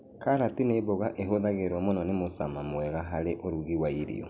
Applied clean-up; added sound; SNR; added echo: none; none; none; none.